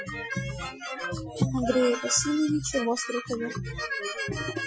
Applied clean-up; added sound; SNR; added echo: classical method Wiener filter.